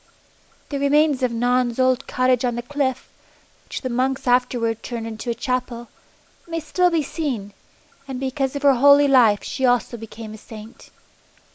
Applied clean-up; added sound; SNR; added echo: none; none; none; none.